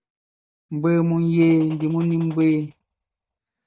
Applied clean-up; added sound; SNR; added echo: neural mask model DeepFilterNet 3.